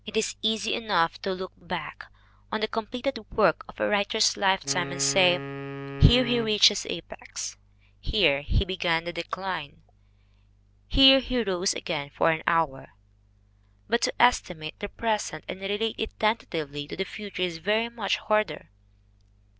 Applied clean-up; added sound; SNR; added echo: none; Wind instrument, woodwind instrument; 10 dB; none.